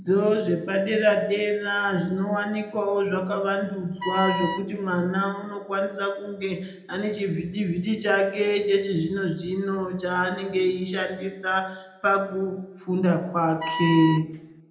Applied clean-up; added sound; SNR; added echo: none; Wind instrument, woodwind instrument; 7 dB; reverberation time 0.7 s.